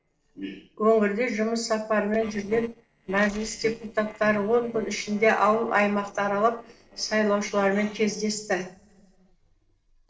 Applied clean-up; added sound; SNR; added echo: neural separator model SepFormer DNS4.